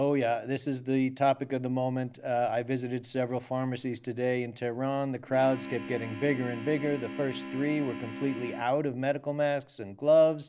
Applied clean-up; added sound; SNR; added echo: none; Organ; 10 dB; none.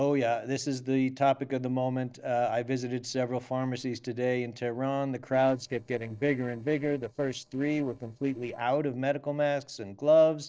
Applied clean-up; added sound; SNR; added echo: neural separator model SepFormer DNS4.